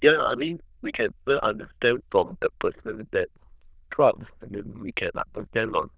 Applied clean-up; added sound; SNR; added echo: neural diffusion model UNIVERSE++.